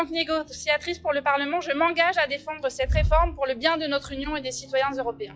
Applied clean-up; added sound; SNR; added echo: classical method log-MMSE.